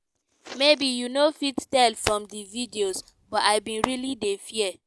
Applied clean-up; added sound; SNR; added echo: none; Hands; 11 dB; none.